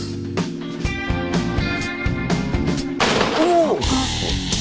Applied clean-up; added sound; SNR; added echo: none; none; none; none.